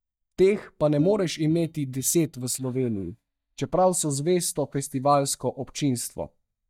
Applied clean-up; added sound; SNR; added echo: neural mask model DeepFilterNet 3.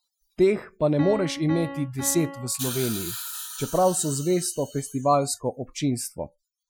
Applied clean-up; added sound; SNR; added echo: classical method Wiener filter.